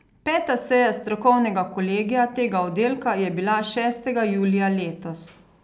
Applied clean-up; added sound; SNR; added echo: none; none; none; none.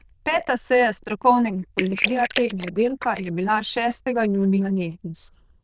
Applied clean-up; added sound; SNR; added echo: neural diffusion model UNIVERSE++.